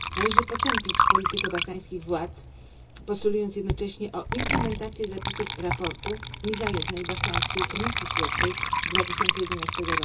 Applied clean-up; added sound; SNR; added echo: none; Water / Liquid; -4 dB; reverberation time 0.2 s.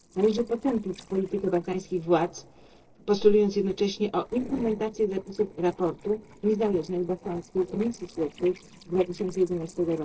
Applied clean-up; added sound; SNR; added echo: neural separator model SepFormer DNS4.